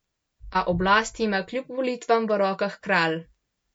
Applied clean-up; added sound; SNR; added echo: none; none; none; none.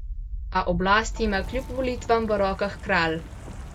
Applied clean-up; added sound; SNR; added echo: none; Wind; 8 dB; none.